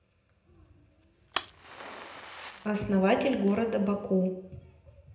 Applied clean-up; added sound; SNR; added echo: none; Fire; 14 dB; reverberation time 0.9 s.